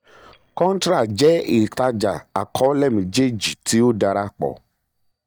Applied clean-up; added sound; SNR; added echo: neural mask model DeepFilterNet 3.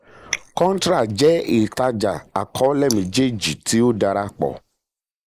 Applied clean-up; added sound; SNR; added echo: neural mask model Resemble Enhance denoiser.